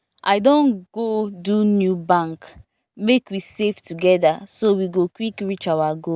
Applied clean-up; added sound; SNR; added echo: none; none; none; none.